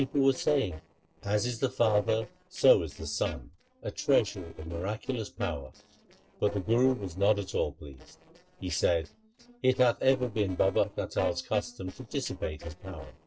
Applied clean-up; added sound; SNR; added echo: neural separator model SepFormer DNS4.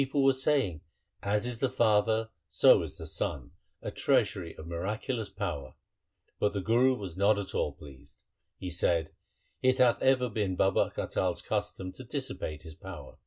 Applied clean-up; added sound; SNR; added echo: none; none; none; none.